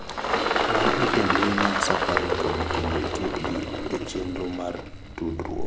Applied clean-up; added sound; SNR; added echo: none; Engine; -4 dB; none.